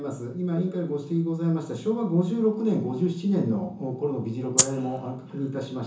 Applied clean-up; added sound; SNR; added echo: none; Rattle (instrument); -3 dB; reverberation time 0.7 s.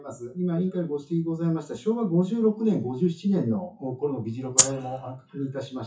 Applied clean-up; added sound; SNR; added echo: classical method WPE with log-MMSE.